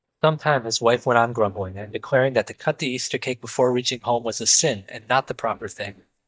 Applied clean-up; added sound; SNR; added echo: neural mask model DeepFilterNet 3.